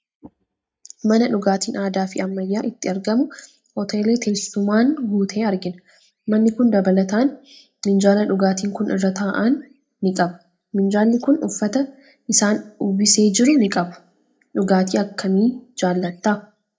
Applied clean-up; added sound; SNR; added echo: neural mask model DeepFilterNet 3.